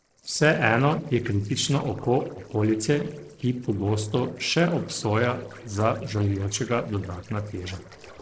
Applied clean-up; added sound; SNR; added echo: neural separator model SepFormer DNS4.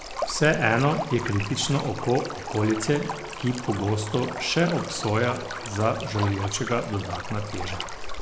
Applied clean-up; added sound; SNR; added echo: none; Stream; 8 dB; none.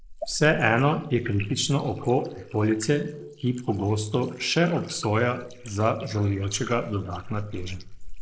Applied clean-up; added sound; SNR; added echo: neural mask model Resemble Enhance denoiser.